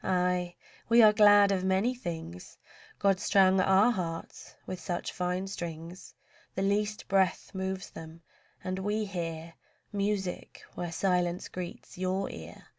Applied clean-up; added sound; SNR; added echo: none; none; none; none.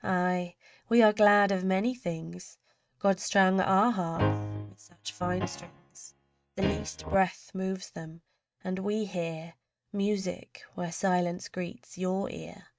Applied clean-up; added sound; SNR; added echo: neural mask model RNNoise.